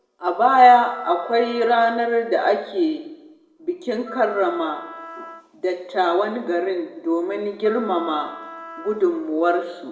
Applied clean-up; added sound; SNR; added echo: none; Wind instrument, woodwind instrument; 16 dB; reverberation time 0.8 s.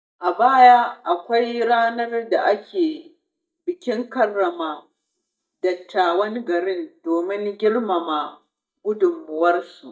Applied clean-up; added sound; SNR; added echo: neural mask model DeepFilterNet 3.